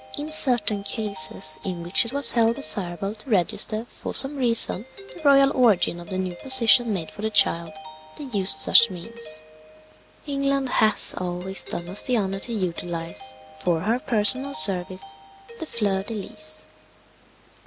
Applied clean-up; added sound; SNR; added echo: none; Doorbell; 17 dB; none.